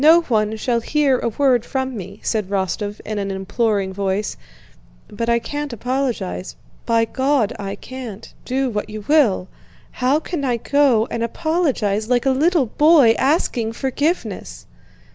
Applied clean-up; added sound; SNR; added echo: none; none; none; none.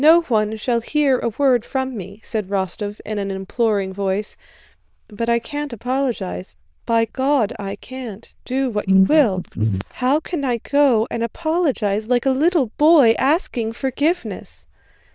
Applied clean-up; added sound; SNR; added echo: neural diffusion model UNIVERSE++.